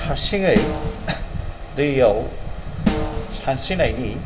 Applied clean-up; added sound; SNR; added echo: none; Snare drum; 4 dB; reverberation time 0.2 s.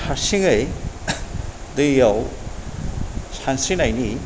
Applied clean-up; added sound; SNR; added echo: none; none; none; none.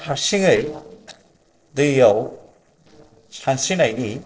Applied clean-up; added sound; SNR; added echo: neural separator model SepFormer DNS4.